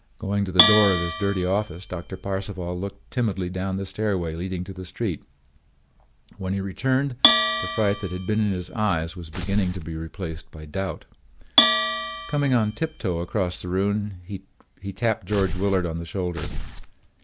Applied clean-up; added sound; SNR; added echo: none; Tearing + Bell; 1 dB; none.